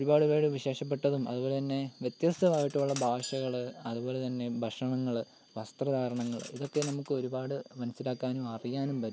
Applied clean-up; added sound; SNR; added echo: none; Glass + Cutlery, silverware; 19 dB; none.